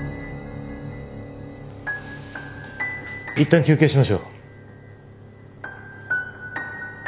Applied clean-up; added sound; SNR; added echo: none; none; none; none.